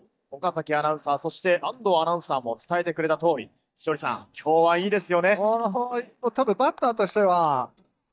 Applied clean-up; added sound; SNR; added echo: neural mask model DeepFilterNet 3.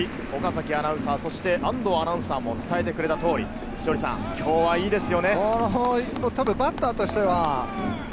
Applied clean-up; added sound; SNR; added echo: none; Train; 14 dB; none.